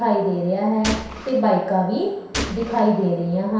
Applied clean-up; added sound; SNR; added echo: none; Gunshot, gunfire; 11 dB; reverberation time 0.7 s.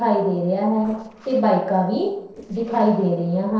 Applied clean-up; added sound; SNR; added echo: neural separator model SepFormer DNS4.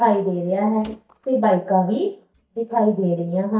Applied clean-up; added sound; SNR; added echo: neural mask model DeepFilterNet 3.